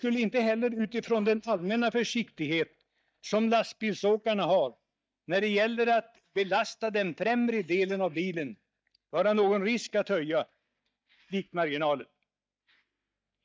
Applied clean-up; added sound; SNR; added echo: neural mask model DeepFilterNet 3.